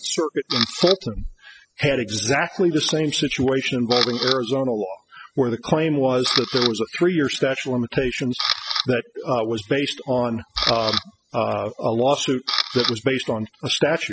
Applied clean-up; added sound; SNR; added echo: classical method spectral subtraction.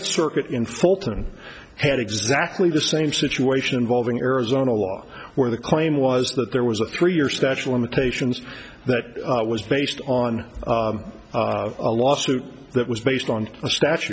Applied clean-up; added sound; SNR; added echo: none; none; none; none.